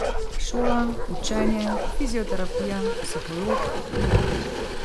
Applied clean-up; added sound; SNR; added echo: none; Bark; -5 dB; none.